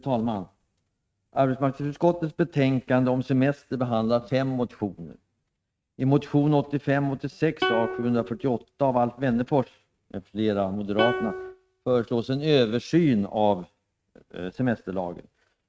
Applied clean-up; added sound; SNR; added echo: neural mask model RNNoise.